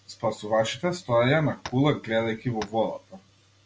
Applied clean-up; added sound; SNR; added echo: none; Tap; 17 dB; none.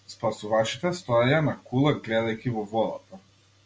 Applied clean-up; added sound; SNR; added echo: none; none; none; none.